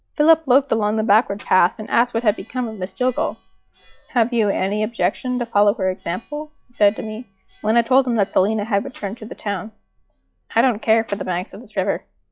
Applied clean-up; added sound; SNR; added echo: classical method log-MMSE.